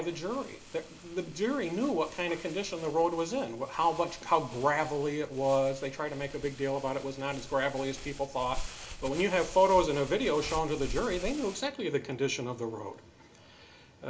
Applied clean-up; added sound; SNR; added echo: none; Crumpling, crinkling; 13 dB; reverberation time 0.2 s.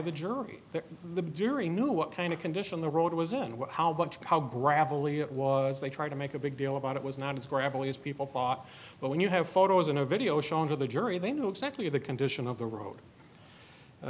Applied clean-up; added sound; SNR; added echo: none; none; none; none.